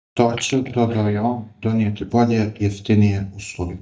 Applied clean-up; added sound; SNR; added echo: neural mask model DeepFilterNet 3.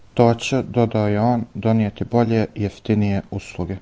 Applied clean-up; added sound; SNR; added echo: none; none; none; none.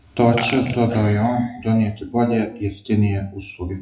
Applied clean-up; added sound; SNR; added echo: classical method WPE with log-MMSE.